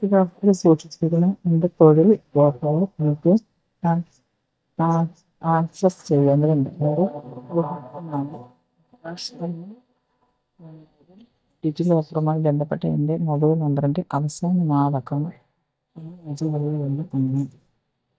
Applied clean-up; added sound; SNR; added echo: neural mask model DeepFilterNet 3.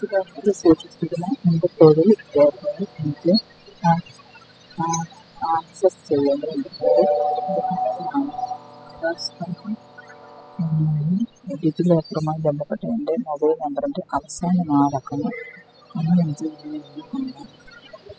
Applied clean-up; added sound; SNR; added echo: classical method spectral subtraction.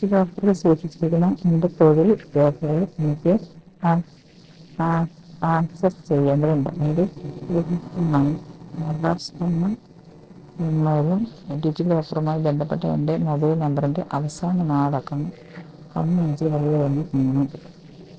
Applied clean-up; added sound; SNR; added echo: neural separator model SepFormer DNS4.